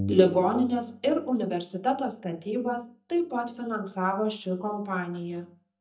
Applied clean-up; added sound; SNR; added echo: neural mask model DeepFilterNet 3.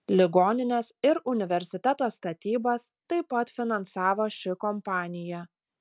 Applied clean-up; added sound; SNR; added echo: none; none; none; none.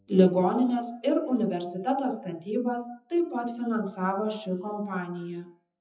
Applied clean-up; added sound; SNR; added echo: classical method WPE with log-MMSE.